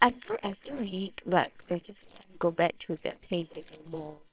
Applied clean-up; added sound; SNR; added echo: neural separator model SepFormer WHAMR!.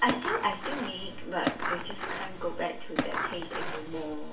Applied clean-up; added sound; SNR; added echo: none; Skateboard; 2 dB; reverberation time 0.3 s.